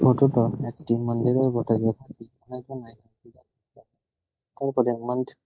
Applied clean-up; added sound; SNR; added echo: neural mask model DeepFilterNet 3.